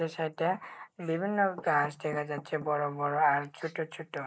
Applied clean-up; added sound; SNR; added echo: neural mask model Resemble Enhance denoiser.